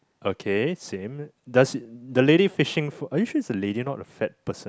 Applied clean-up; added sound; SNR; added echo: none; none; none; none.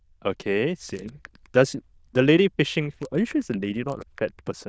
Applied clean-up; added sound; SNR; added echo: neural diffusion model UNIVERSE++.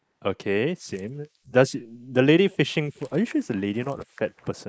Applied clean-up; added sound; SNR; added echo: neural mask model Resemble Enhance denoiser.